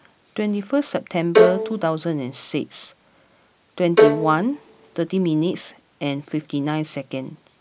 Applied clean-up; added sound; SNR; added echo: none; Bowed string instrument; -4 dB; none.